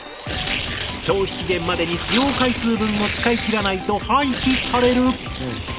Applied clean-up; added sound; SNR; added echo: none; Tearing; 7 dB; reverberation time 1.3 s.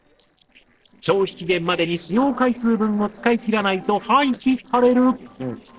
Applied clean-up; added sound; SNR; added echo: neural separator model SepFormer DNS4.